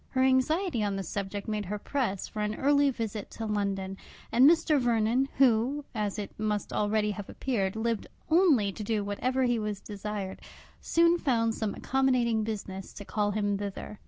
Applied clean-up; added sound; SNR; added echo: none; none; none; none.